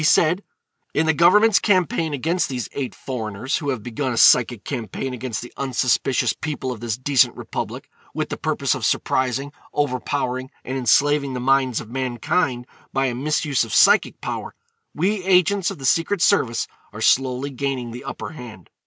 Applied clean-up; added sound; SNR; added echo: none; none; none; none.